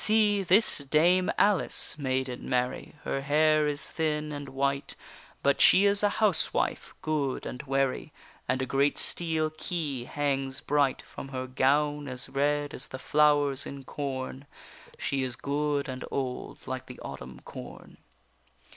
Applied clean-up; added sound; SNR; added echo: none; none; none; none.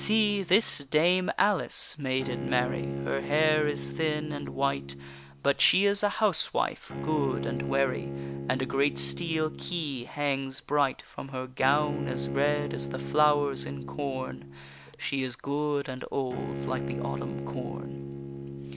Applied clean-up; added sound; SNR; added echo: none; Bowed string instrument; 7 dB; none.